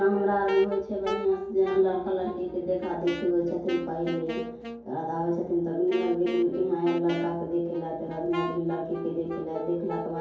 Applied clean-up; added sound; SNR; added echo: none; Wind instrument, woodwind instrument; 10 dB; reverberation time 2.4 s.